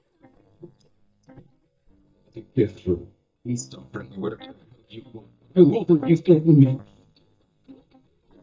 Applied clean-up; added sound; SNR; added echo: neural mask model DeepFilterNet 3.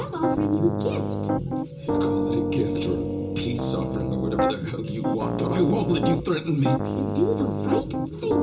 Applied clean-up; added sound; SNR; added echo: none; Piano; 0 dB; reverberation time 0.2 s.